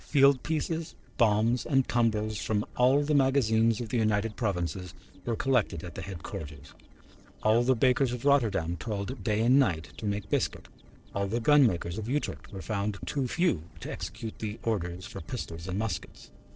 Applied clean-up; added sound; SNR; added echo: neural separator model SepFormer DNS4.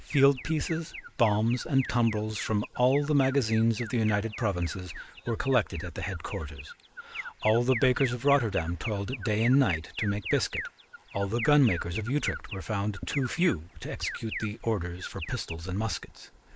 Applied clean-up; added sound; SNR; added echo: neural mask model Resemble Enhance denoiser.